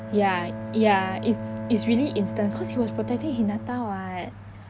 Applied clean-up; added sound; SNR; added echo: none; Bowed string instrument; 8 dB; none.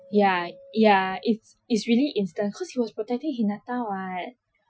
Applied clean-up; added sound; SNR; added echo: classical method Wiener filter.